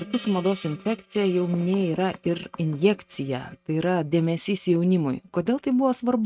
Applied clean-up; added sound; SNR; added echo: neural mask model RNNoise.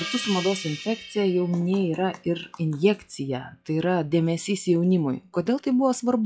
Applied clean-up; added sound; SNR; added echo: classical method log-MMSE.